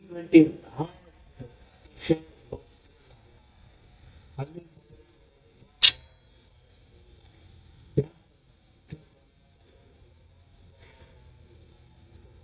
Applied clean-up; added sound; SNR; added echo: neural mask model DeepFilterNet 3.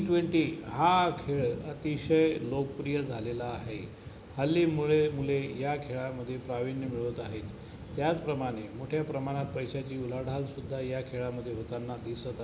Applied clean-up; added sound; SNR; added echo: none; none; none; none.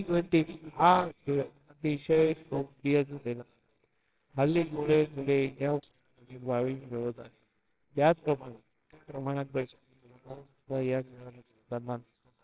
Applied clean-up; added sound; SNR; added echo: neural separator model SepFormer WHAMR!.